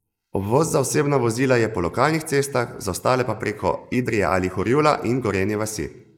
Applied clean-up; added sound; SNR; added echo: neural mask model Resemble Enhance denoiser.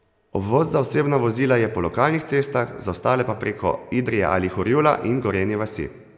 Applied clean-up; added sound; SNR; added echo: none; none; none; none.